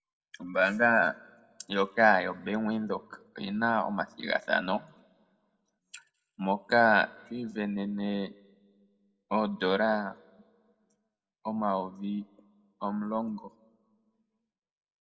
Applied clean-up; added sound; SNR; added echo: none; none; none; reverberation time 0.3 s.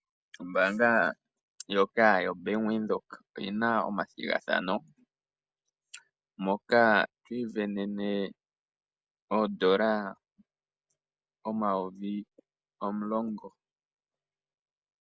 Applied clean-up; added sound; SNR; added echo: none; none; none; none.